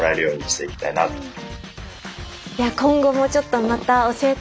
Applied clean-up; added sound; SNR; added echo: none; none; none; none.